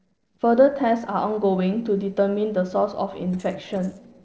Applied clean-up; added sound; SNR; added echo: neural separator model SepFormer DNS4.